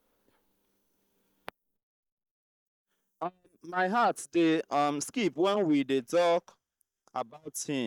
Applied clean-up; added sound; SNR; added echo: neural mask model DeepFilterNet 3.